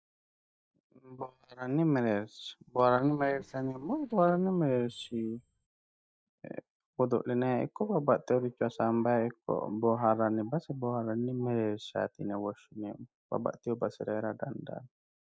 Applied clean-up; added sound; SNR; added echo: neural mask model DeepFilterNet 3.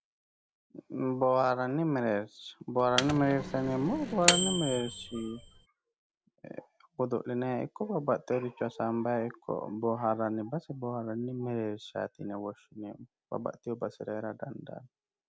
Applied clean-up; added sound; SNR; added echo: none; Microwave oven; 1 dB; none.